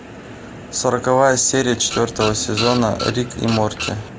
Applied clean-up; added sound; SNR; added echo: none; Printer; 9 dB; none.